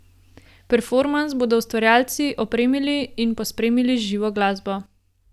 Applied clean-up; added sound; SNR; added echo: none; none; none; none.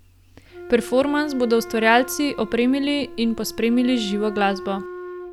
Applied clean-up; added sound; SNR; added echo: none; Wind instrument, woodwind instrument; 14 dB; none.